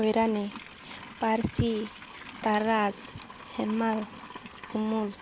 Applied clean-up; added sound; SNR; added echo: none; Livestock, farm animals, working animals; 15 dB; none.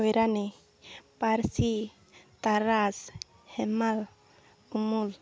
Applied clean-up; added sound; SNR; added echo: none; none; none; none.